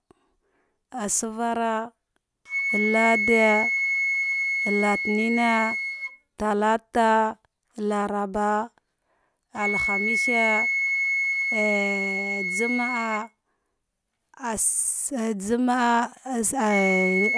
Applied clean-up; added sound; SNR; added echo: none; Wind instrument, woodwind instrument; 2 dB; none.